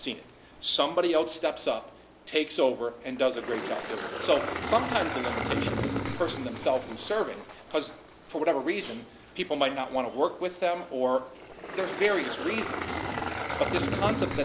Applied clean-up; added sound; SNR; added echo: none; Engine; 6 dB; none.